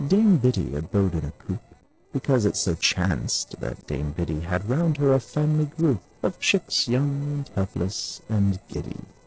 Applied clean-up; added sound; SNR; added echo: neural separator model SepFormer DNS4.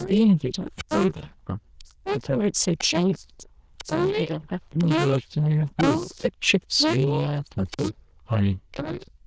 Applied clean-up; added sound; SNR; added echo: neural diffusion model UNIVERSE++.